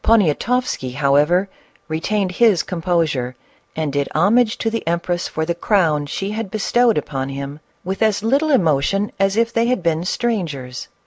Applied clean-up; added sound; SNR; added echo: none; none; none; none.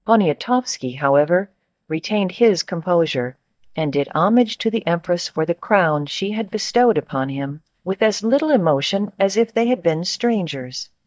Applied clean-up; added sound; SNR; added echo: neural mask model DeepFilterNet 3.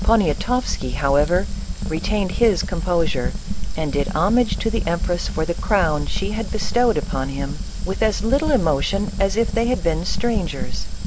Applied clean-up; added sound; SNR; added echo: none; Fire; 1 dB; none.